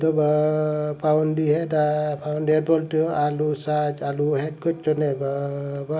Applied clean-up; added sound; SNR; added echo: none; none; none; none.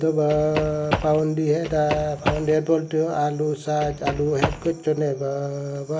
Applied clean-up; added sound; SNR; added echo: none; Run; 6 dB; none.